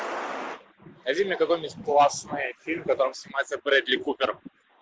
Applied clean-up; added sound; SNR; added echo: none; none; none; none.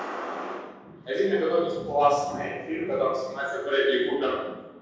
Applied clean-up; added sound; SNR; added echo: none; none; none; reverberation time 1.3 s.